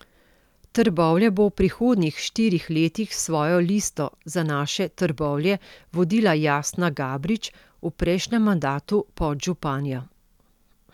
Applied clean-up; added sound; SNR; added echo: none; none; none; none.